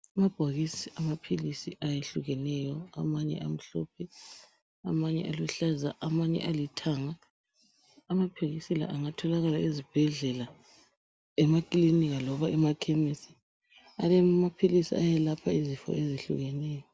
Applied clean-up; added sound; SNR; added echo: none; none; none; none.